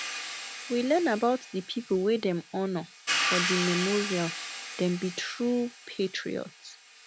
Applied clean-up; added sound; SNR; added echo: none; Hi-hat; 5 dB; none.